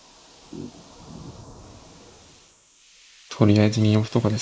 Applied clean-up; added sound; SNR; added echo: neural mask model Resemble Enhance denoiser.